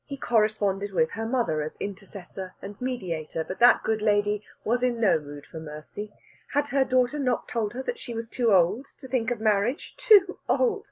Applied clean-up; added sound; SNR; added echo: none; none; none; none.